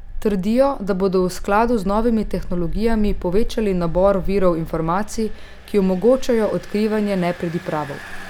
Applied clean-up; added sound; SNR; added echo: none; Engine; 7 dB; none.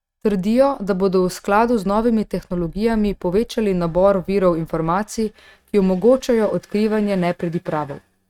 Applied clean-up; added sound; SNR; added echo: neural mask model RNNoise.